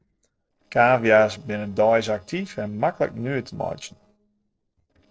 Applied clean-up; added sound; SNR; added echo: neural separator model SepFormer DNS4.